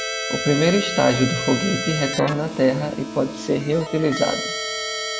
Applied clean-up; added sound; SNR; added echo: none; Keyboard (musical); 6 dB; none.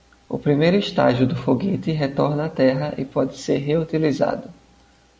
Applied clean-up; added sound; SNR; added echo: none; none; none; none.